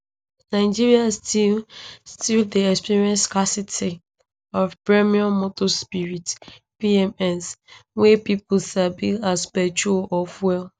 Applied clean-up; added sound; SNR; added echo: none; none; none; none.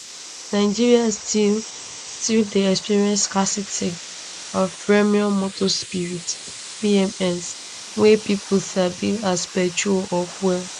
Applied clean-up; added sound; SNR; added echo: neural mask model Resemble Enhance denoiser.